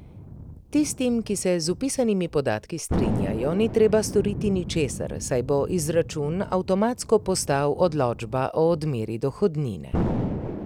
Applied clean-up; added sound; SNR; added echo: none; Thunder; 8 dB; none.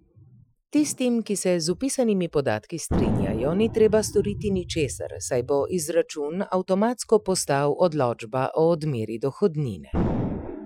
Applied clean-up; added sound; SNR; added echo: classical method Wiener filter.